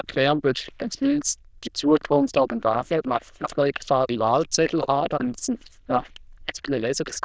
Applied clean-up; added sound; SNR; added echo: neural diffusion model UNIVERSE++.